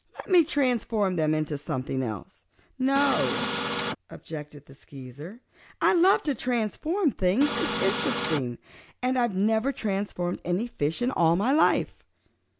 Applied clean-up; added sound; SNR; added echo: none; Printer; 2 dB; none.